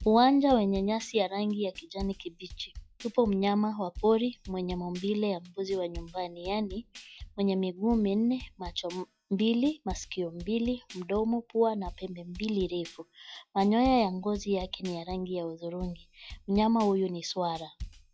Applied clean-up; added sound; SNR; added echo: classical method log-MMSE.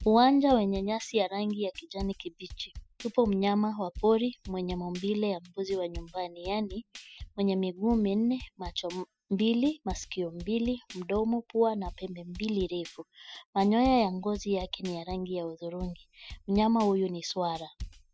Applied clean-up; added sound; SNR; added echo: classical method spectral subtraction.